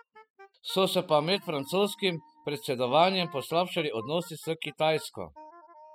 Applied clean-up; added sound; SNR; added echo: classical method spectral subtraction.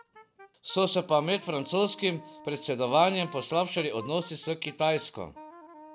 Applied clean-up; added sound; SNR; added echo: none; Wind instrument, woodwind instrument; 20 dB; none.